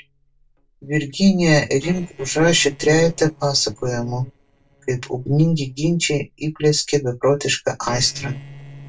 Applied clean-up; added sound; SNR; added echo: neural separator model SepFormer DNS4.